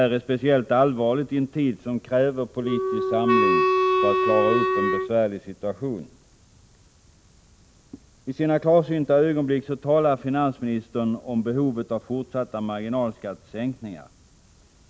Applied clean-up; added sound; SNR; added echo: none; Wind instrument, woodwind instrument; -3 dB; none.